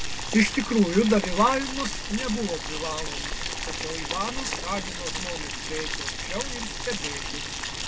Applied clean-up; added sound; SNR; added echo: none; Boiling; 3 dB; none.